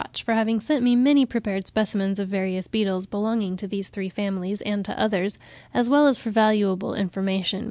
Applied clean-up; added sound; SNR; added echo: none; none; none; none.